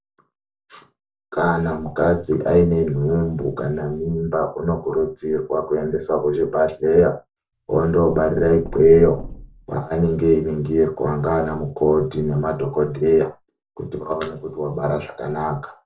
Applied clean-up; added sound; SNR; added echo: none; Knock; 15 dB; reverberation time 0.2 s.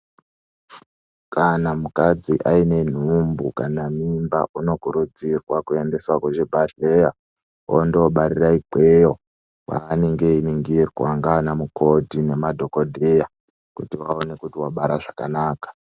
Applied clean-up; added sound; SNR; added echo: none; none; none; none.